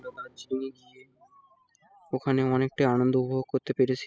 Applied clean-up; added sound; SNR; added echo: classical method spectral subtraction.